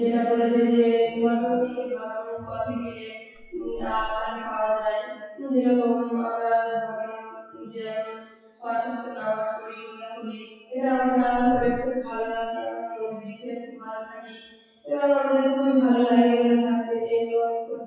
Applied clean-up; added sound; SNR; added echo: classical method WPE with log-MMSE.